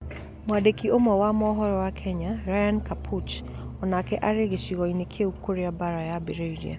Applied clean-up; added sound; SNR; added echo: none; none; none; none.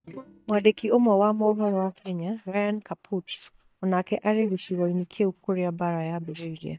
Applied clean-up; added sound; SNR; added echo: neural mask model DeepFilterNet 3.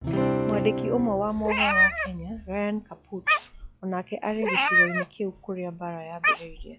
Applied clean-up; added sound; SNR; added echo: classical method log-MMSE.